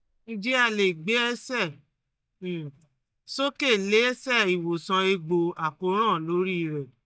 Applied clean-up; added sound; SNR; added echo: neural mask model DeepFilterNet 3.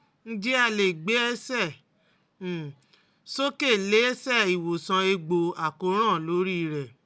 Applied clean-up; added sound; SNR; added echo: none; none; none; none.